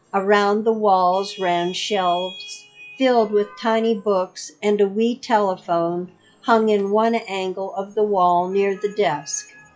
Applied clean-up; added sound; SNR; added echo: classical method log-MMSE.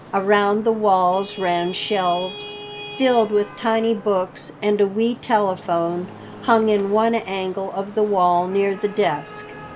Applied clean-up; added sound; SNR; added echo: none; Traffic noise, roadway noise / Vehicle horn, car horn, honking; 17 dB; none.